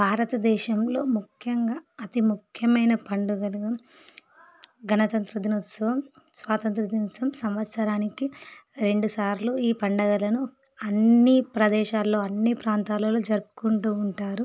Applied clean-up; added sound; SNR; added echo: none; none; none; none.